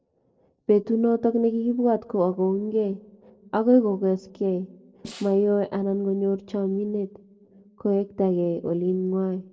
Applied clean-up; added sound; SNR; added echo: neural separator model SepFormer DNS4.